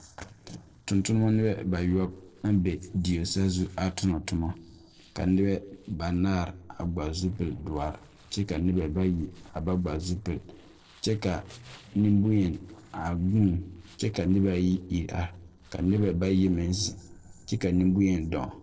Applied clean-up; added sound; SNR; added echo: neural separator model SepFormer DNS4.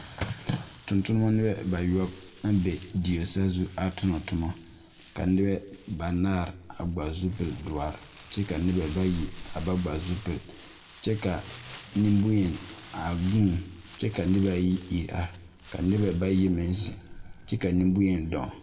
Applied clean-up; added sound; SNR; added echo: none; Crumpling, crinkling; 19 dB; reverberation time 0.8 s.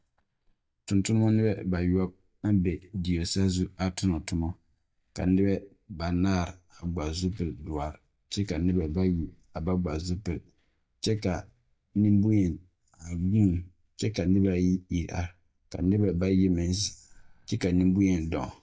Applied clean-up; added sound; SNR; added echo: neural mask model DeepFilterNet 3.